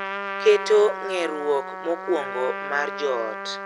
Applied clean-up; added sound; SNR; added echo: none; Trumpet; 8 dB; none.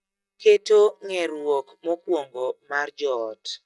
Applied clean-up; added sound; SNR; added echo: neural mask model DeepFilterNet 3.